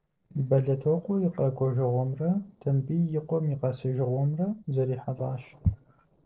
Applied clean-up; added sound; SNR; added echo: neural separator model SepFormer DNS4.